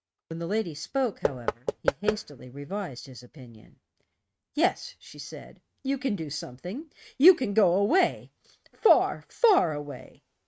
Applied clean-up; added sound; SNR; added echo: neural mask model RNNoise.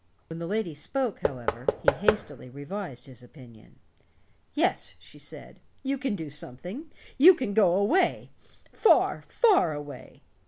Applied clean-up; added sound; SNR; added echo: none; Knock / Wood; 2 dB; none.